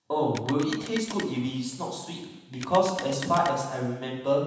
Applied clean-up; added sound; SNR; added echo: none; Telephone; 14 dB; reverberation time 1.1 s.